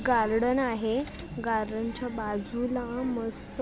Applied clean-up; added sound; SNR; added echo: none; none; none; none.